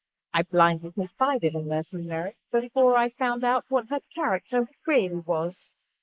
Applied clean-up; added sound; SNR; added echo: neural mask model Resemble Enhance denoiser.